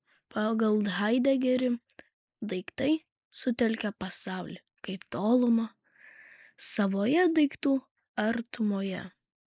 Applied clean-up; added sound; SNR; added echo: neural mask model Resemble Enhance denoiser.